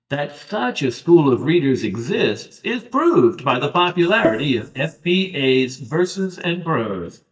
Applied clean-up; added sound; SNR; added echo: neural mask model DeepFilterNet 3.